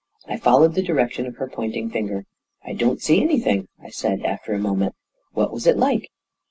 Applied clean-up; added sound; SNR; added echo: none; none; none; none.